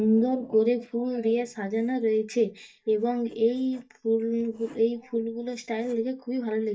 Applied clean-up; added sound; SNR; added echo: neural mask model DeepFilterNet 3.